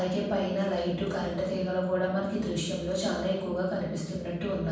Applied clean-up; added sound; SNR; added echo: none; none; none; reverberation time 1.2 s.